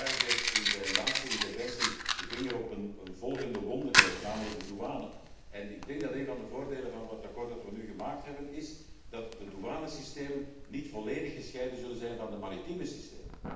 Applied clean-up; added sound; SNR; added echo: none; Fire; -2 dB; reverberation time 0.8 s.